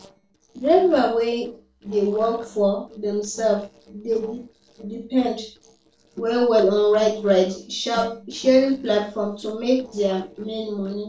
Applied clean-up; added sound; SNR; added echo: neural separator model SepFormer DNS4.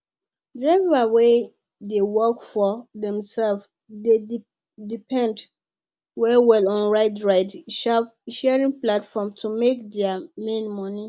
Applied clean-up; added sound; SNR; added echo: none; none; none; none.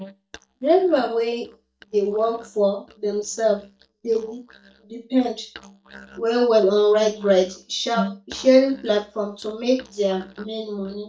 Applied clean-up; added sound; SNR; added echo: neural mask model DeepFilterNet 3.